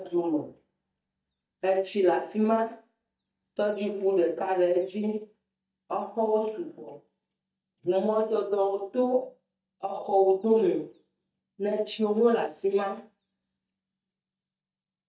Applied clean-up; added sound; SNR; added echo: neural mask model DeepFilterNet 3.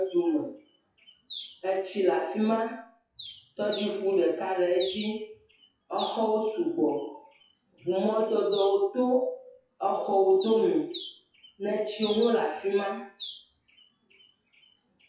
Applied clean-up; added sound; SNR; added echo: classical method WPE with log-MMSE.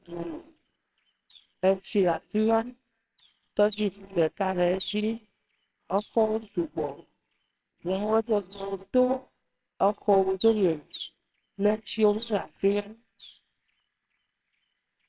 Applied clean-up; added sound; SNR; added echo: neural separator model SepFormer WHAMR!.